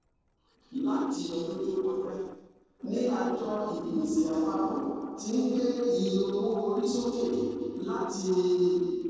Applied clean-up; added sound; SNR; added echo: neural separator model SepFormer DNS4.